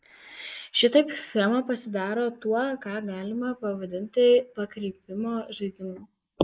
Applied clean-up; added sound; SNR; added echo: neural mask model Resemble Enhance denoiser.